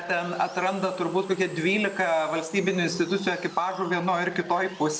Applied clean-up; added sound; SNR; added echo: none; Sawing; 19 dB; none.